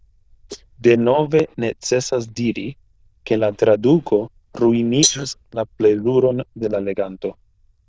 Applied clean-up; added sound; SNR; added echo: neural diffusion model UNIVERSE++.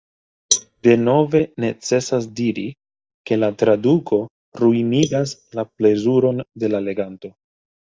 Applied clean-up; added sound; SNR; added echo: neural mask model DeepFilterNet 3.